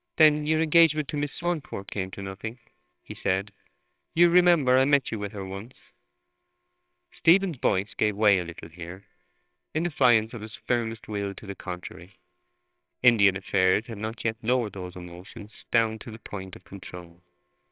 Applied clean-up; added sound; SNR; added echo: neural separator model SepFormer WHAMR!.